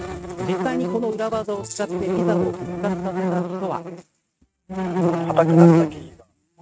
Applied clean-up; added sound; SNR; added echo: neural mask model RNNoise.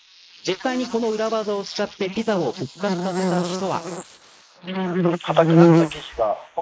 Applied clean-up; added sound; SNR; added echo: neural mask model Resemble Enhance denoiser.